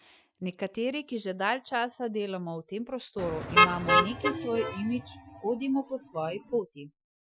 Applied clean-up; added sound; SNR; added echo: classical method Wiener filter.